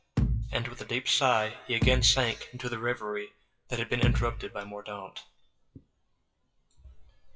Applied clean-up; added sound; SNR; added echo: classical method WPE with log-MMSE.